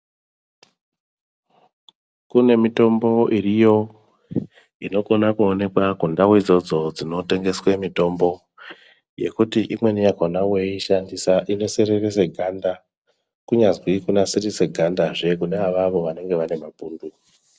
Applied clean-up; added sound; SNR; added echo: none; none; none; none.